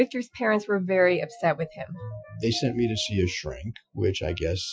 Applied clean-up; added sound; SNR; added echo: classical method Wiener filter.